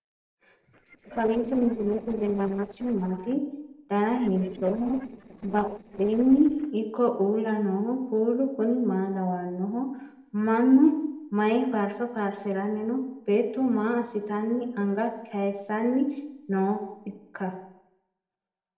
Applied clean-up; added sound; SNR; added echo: neural separator model SepFormer DNS4.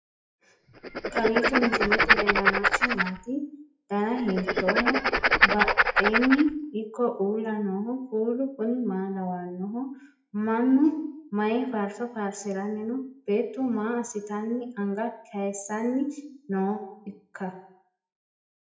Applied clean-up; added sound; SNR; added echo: classical method WPE with log-MMSE.